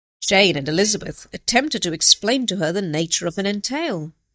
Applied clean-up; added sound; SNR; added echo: neural mask model DeepFilterNet 3.